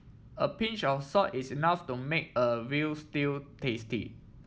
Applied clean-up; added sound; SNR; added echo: none; none; none; none.